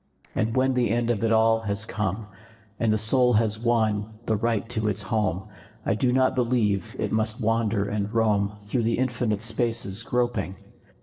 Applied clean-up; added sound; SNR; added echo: neural separator model SepFormer DNS4.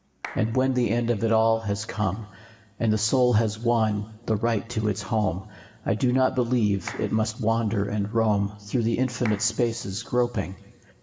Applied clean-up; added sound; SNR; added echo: none; Clapping; 19 dB; reverberation time 2.4 s.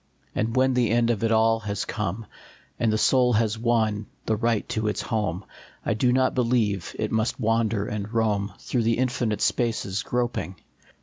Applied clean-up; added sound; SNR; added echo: none; none; none; none.